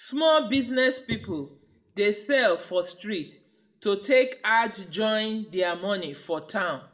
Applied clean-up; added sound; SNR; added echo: none; none; none; reverberation time 0.5 s.